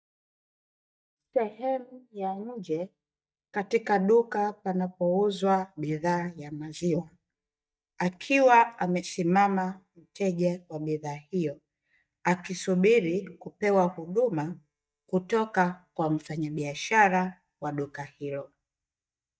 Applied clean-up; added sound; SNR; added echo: neural mask model DeepFilterNet 3.